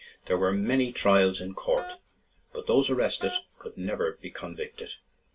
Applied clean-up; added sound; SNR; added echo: none; Wind instrument, woodwind instrument; 15 dB; reverberation time 0.1 s.